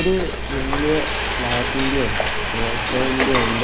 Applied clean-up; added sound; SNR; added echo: none; Frying (food); -2 dB; none.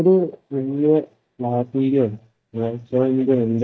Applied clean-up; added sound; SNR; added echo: neural mask model DeepFilterNet 3.